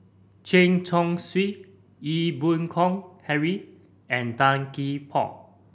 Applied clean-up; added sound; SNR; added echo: none; none; none; none.